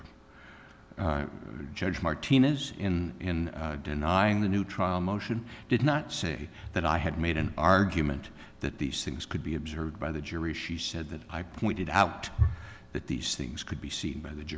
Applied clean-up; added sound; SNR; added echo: none; none; none; none.